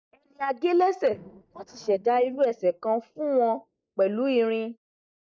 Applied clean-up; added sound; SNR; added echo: neural mask model DeepFilterNet 3.